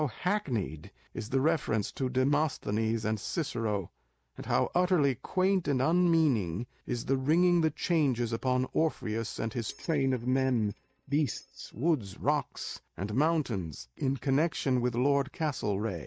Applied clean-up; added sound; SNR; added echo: neural mask model DeepFilterNet 3.